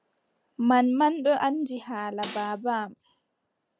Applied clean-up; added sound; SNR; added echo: none; Snare drum; 15 dB; none.